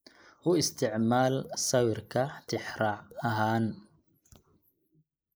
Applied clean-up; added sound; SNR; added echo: neural mask model Resemble Enhance denoiser.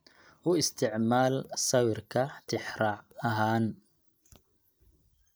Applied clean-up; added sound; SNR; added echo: neural mask model DeepFilterNet 3.